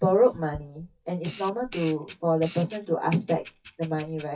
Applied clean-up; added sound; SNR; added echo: classical method WPE with log-MMSE.